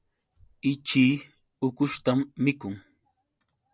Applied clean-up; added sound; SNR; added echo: none; none; none; none.